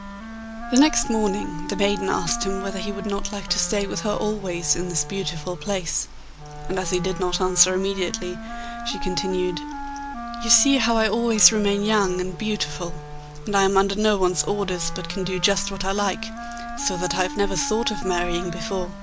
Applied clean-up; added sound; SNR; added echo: none; Wind instrument, woodwind instrument; 11 dB; none.